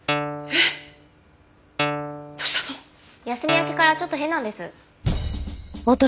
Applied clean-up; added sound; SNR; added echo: none; Guitar; 4 dB; none.